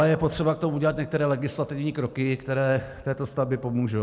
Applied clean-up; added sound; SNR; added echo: none; none; none; none.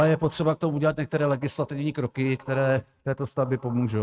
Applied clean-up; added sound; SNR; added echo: neural mask model RNNoise.